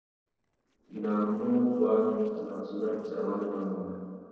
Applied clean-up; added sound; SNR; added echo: neural separator model SepFormer DNS4.